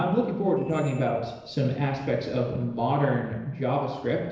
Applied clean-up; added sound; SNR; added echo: neural separator model SepFormer DNS4.